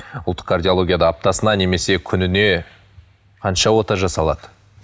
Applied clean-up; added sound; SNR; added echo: none; none; none; none.